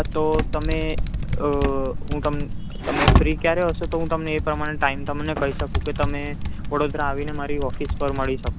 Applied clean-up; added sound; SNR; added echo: none; Typing; -1 dB; none.